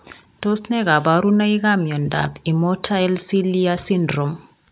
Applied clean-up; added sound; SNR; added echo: none; none; none; none.